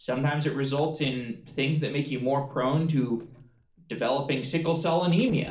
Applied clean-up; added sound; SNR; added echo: neural separator model SepFormer DNS4.